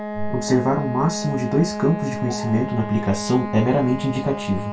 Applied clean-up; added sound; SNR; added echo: none; Wind instrument, woodwind instrument; 7 dB; reverberation time 0.2 s.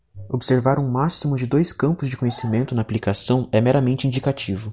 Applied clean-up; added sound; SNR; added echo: none; none; none; none.